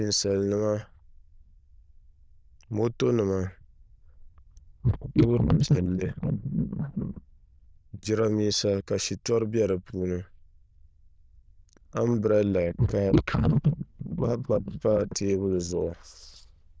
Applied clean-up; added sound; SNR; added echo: neural diffusion model UNIVERSE++.